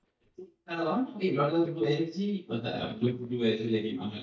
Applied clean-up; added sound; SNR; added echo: neural mask model DeepFilterNet 3.